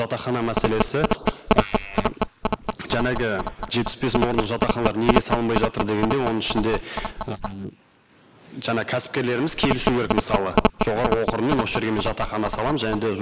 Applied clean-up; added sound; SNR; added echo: neural mask model Resemble Enhance denoiser.